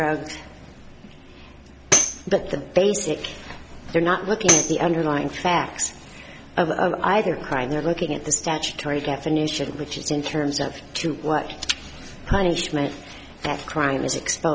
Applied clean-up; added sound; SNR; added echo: none; Tambourine; 1 dB; none.